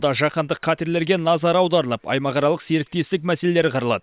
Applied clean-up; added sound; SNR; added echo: neural separator model SepFormer WHAM!.